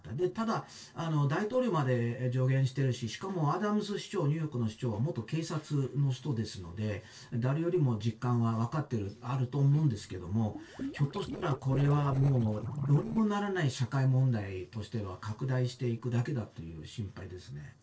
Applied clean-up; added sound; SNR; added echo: neural separator model SepFormer DNS4.